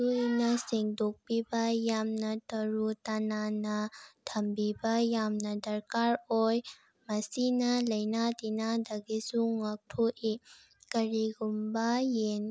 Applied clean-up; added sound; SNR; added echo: none; none; none; none.